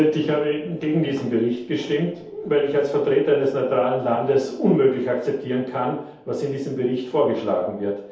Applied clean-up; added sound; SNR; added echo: none; none; none; reverberation time 0.8 s.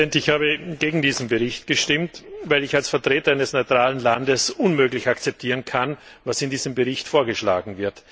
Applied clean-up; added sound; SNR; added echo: none; none; none; none.